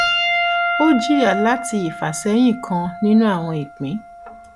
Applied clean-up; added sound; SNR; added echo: none; Piano; 4 dB; none.